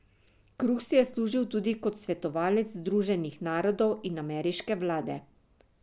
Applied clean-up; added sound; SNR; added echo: none; none; none; none.